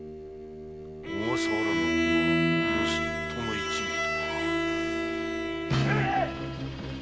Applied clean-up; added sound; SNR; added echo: none; Bowed string instrument; -2 dB; none.